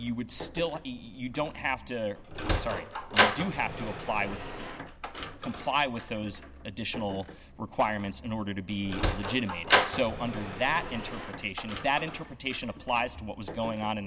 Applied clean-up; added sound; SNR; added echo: none; Sliding door; 2 dB; none.